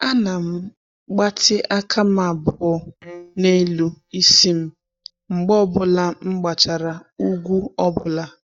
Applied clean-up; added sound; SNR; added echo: neural mask model DeepFilterNet 3.